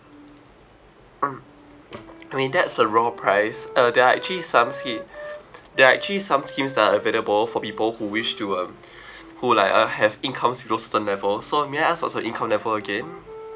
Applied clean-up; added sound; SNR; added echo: none; Wind instrument, woodwind instrument; 18 dB; none.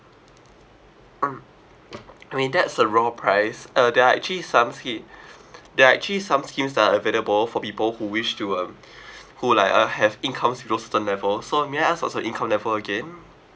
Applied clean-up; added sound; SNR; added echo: none; none; none; none.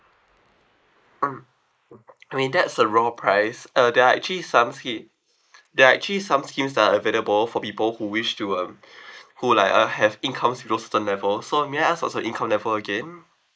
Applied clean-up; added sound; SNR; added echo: neural mask model Resemble Enhance denoiser.